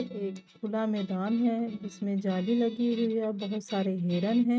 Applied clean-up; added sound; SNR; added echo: neural mask model RNNoise.